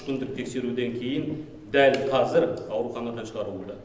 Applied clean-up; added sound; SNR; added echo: none; none; none; none.